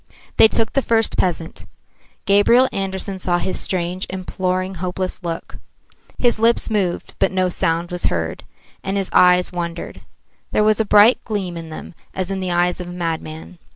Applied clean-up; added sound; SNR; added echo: none; none; none; none.